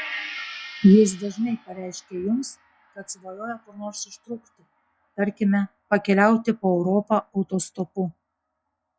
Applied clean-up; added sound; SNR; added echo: classical method log-MMSE.